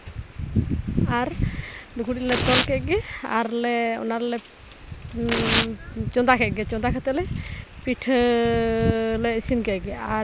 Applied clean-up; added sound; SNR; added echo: none; Tearing; 4 dB; none.